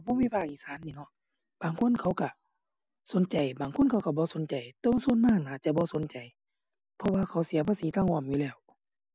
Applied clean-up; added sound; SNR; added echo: none; none; none; none.